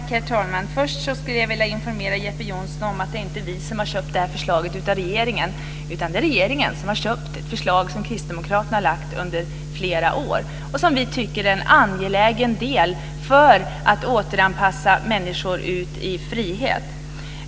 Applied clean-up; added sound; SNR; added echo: none; none; none; none.